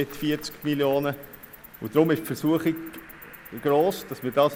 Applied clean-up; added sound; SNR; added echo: none; Cricket; 19 dB; none.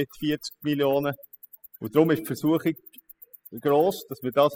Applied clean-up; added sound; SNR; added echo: classical method spectral subtraction.